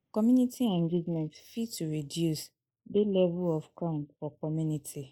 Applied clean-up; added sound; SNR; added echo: neural mask model Resemble Enhance denoiser.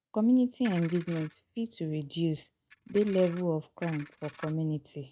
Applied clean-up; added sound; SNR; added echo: neural mask model RNNoise.